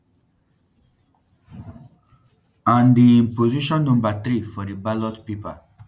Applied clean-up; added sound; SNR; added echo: none; none; none; none.